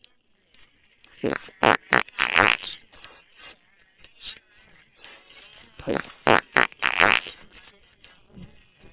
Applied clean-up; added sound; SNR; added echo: neural separator model SepFormer WHAM!.